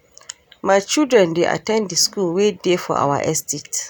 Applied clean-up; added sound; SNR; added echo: none; none; none; none.